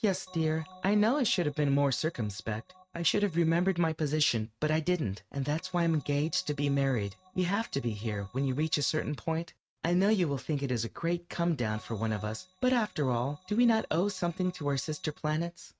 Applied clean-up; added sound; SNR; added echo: neural mask model RNNoise.